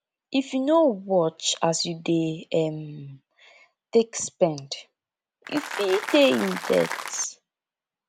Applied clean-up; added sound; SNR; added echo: none; Applause; 8 dB; none.